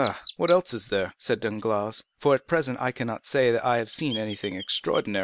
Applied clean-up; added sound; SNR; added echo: none; Chirp, tweet; 11 dB; none.